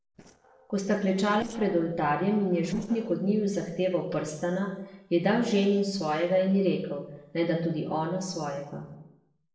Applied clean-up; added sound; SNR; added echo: neural separator model SepFormer DNS4.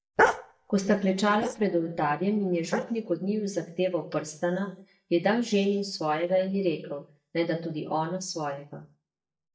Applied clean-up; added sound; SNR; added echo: neural mask model DeepFilterNet 3.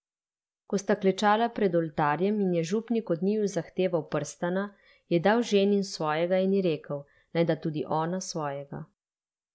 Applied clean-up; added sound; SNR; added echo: none; none; none; none.